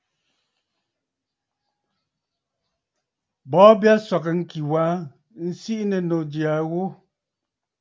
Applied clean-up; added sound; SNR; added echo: none; none; none; none.